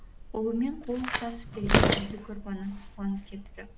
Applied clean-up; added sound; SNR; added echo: none; Tearing; -5 dB; none.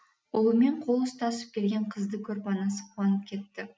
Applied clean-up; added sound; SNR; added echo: none; none; none; none.